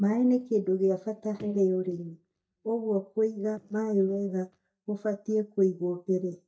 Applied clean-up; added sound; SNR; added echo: neural mask model DeepFilterNet 3.